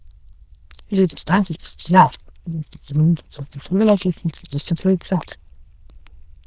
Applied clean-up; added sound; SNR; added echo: neural diffusion model UNIVERSE++.